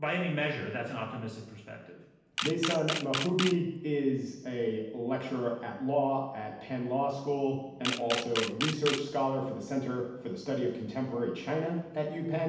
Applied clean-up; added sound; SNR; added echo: none; Camera; 5 dB; reverberation time 0.9 s.